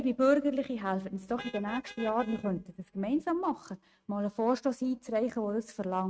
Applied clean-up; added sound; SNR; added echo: neural mask model RNNoise.